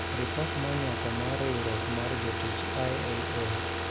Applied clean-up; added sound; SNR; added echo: none; Car; -4 dB; none.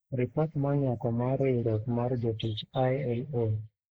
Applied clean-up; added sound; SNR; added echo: neural mask model Resemble Enhance denoiser.